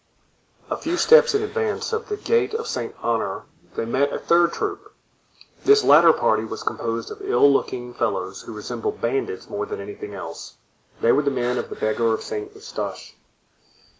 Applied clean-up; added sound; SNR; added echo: none; Breathing; 18 dB; none.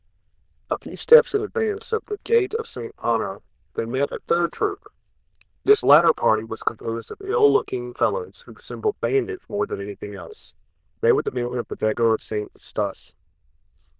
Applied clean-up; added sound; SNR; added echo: neural diffusion model UNIVERSE++.